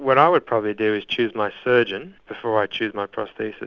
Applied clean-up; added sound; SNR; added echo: none; none; none; none.